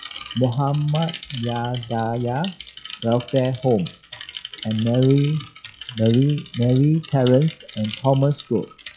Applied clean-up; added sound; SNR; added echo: classical method log-MMSE.